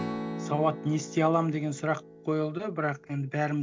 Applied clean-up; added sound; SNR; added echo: none; Strum; 11 dB; none.